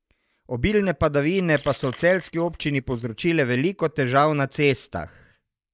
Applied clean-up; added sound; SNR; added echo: neural mask model DeepFilterNet 3.